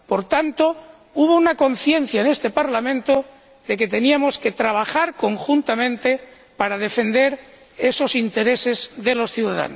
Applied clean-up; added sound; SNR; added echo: none; none; none; none.